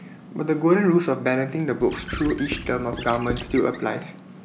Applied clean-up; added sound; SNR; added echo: none; Squeak / Writing; 11 dB; none.